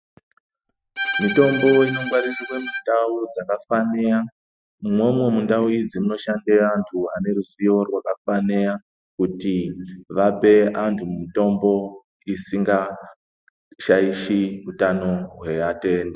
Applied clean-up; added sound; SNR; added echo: classical method Wiener filter.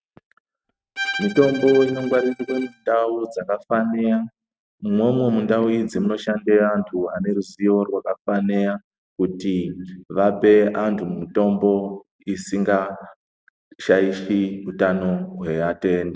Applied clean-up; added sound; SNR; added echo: neural mask model RNNoise.